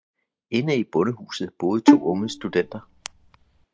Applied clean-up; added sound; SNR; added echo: neural mask model DeepFilterNet 3.